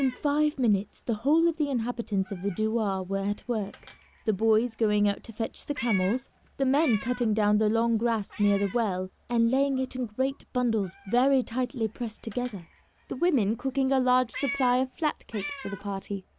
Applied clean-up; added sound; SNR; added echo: none; Meow; 18 dB; none.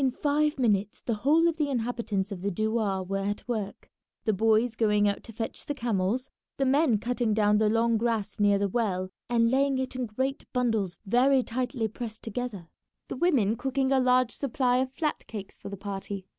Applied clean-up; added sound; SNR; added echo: none; none; none; none.